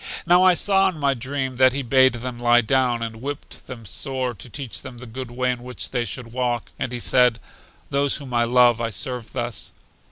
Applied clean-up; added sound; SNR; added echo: none; none; none; none.